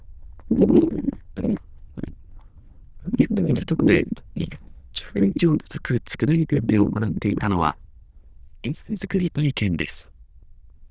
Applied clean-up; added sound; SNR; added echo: neural diffusion model UNIVERSE++.